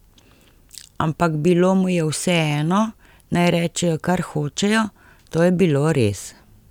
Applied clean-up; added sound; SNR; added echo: none; none; none; none.